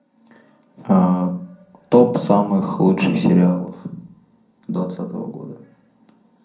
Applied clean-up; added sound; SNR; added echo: none; none; none; reverberation time 0.6 s.